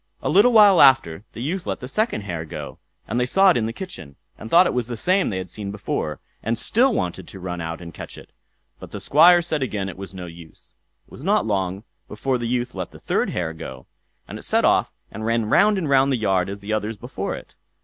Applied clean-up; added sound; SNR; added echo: none; none; none; none.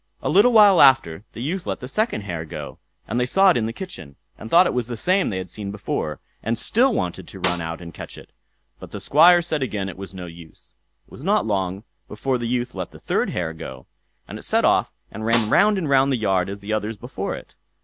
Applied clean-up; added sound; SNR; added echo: none; Snare drum; 9 dB; none.